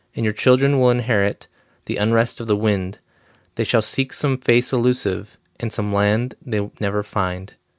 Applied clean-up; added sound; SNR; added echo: none; none; none; none.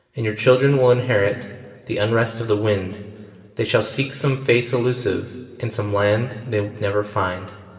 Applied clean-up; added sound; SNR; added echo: none; none; none; reverberation time 2.1 s.